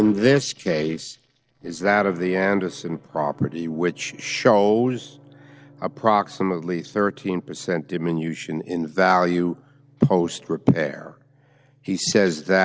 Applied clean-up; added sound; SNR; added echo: neural separator model SepFormer DNS4.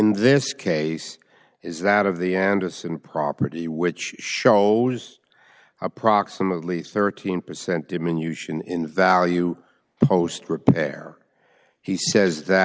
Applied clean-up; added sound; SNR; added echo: none; none; none; none.